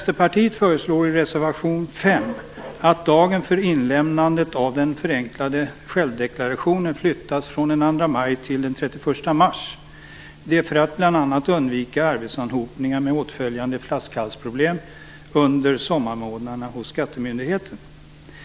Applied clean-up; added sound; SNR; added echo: none; none; none; none.